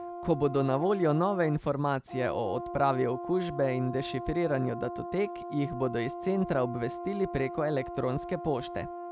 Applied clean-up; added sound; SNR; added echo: none; Brass instrument; 9 dB; none.